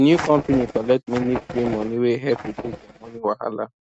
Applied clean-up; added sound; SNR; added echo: neural mask model RNNoise.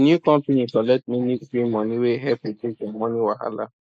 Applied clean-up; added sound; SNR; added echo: neural mask model Resemble Enhance denoiser.